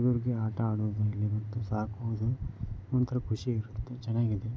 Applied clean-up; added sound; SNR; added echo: none; none; none; none.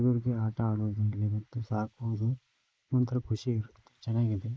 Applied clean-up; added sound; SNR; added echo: neural mask model Resemble Enhance denoiser.